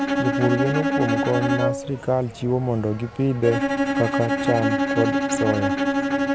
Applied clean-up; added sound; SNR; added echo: none; Bowed string instrument; -1 dB; none.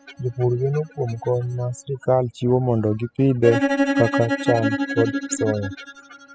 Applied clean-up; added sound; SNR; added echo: classical method spectral subtraction.